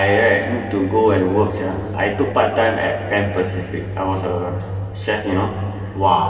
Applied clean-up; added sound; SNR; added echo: none; none; none; reverberation time 2.5 s.